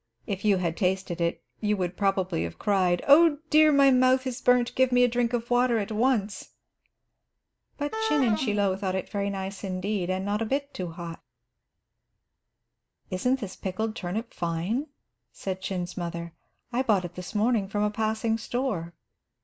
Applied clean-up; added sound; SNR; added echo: none; Wind instrument, woodwind instrument; 7 dB; none.